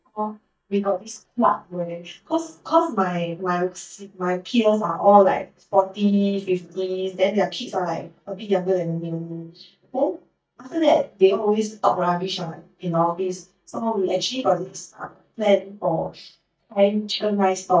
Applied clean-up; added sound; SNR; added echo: neural mask model DeepFilterNet 3.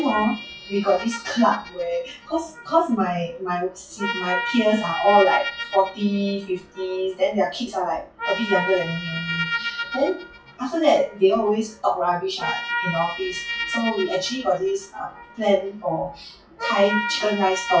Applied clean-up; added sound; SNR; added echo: classical method WPE with log-MMSE.